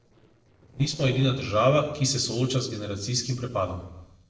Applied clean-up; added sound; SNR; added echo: neural separator model SepFormer DNS4.